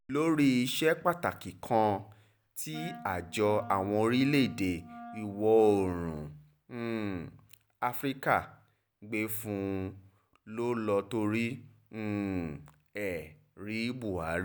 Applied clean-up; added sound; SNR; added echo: none; Wind instrument, woodwind instrument; 16 dB; none.